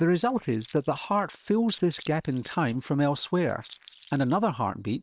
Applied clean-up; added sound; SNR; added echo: neural separator model SepFormer WHAM!.